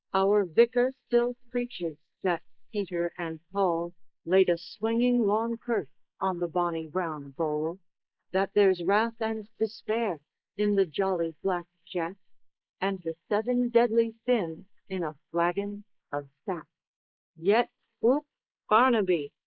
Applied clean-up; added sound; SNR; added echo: neural mask model Resemble Enhance denoiser.